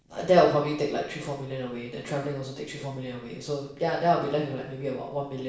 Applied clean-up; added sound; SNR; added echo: neural separator model SepFormer DNS4.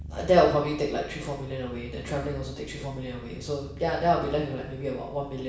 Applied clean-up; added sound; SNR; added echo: none; Purr; 13 dB; reverberation time 0.7 s.